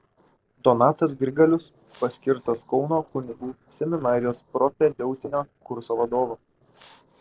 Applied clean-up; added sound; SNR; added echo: neural separator model SepFormer DNS4.